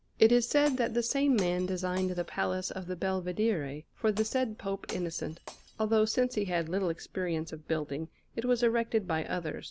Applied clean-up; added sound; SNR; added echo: none; Glass; 20 dB; none.